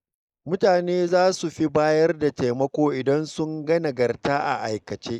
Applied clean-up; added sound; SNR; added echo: neural mask model Resemble Enhance denoiser.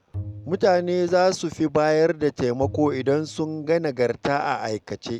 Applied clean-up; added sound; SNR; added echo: none; Bowed string instrument; 17 dB; none.